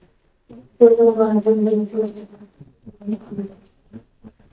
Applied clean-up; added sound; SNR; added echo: neural mask model DeepFilterNet 3.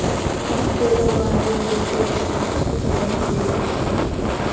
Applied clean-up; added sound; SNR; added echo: none; Fire; -4 dB; reverberation time 1.1 s.